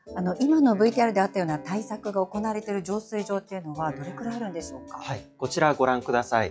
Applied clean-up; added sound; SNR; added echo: classical method log-MMSE.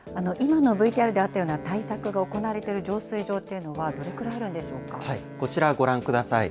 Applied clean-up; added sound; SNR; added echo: none; Wind instrument, woodwind instrument; 18 dB; none.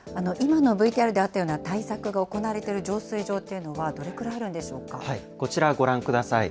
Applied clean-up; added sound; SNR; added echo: none; none; none; none.